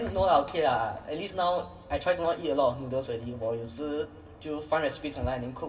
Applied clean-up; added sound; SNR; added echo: none; none; none; reverberation time 1.1 s.